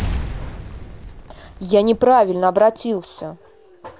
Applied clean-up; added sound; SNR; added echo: none; Explosion; 11 dB; none.